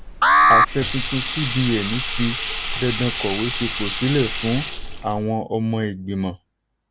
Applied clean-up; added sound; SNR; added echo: none; Sink (filling or washing) + Alarm; -2 dB; none.